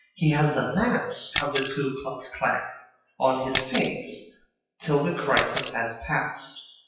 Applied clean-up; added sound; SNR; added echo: classical method WPE with log-MMSE.